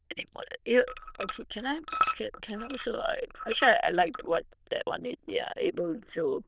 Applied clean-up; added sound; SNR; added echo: neural diffusion model UNIVERSE++.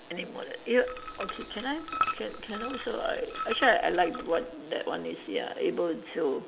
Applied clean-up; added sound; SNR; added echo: none; Liquid; 7 dB; none.